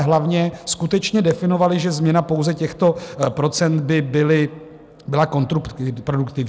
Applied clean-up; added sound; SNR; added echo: none; none; none; none.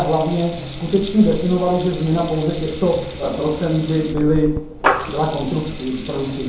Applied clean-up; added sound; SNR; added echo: none; Water tap, faucet / Liquid; 8 dB; reverberation time 2.6 s.